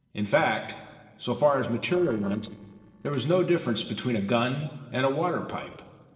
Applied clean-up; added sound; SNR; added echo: neural separator model SepFormer DNS4.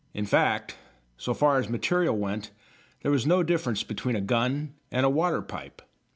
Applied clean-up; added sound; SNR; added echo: none; none; none; none.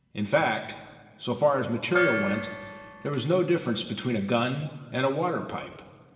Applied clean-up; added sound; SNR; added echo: none; Gong; 7 dB; reverberation time 2.0 s.